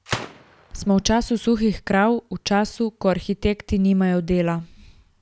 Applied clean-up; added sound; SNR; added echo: none; Gunshot, gunfire; 17 dB; none.